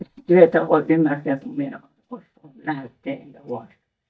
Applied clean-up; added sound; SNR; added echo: neural mask model DeepFilterNet 3.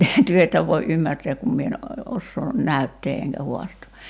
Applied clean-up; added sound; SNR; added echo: none; none; none; none.